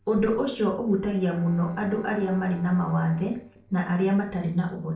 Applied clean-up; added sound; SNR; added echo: neural separator model SepFormer DNS4.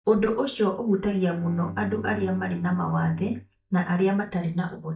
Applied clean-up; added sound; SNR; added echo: neural mask model DeepFilterNet 3.